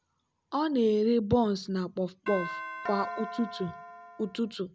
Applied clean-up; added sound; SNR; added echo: none; Doorbell; 9 dB; none.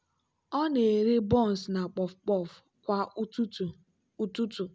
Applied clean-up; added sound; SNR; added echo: none; none; none; none.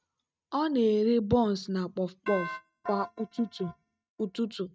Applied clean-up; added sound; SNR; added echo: neural mask model RNNoise.